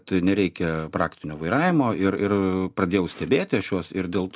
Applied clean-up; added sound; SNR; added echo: none; none; none; none.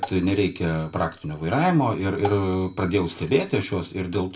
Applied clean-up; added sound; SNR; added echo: none; Marimba, xylophone; 17 dB; reverberation time 0.3 s.